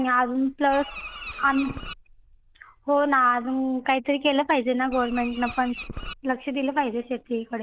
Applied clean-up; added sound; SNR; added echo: neural diffusion model UNIVERSE++.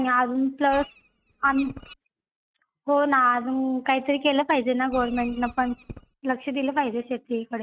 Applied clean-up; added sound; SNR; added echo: neural mask model RNNoise.